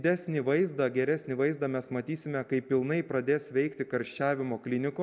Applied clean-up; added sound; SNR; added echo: none; none; none; none.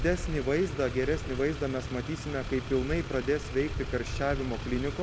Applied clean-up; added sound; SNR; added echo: none; Motor vehicle (road); 5 dB; none.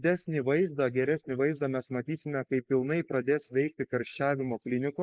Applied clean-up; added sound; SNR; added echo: neural mask model Resemble Enhance denoiser.